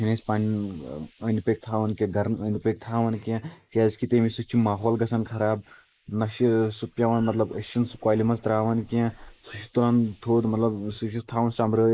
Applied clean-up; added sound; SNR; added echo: neural mask model Resemble Enhance denoiser.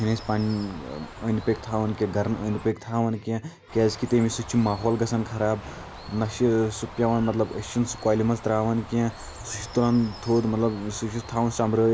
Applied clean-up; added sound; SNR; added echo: none; Bird; 16 dB; none.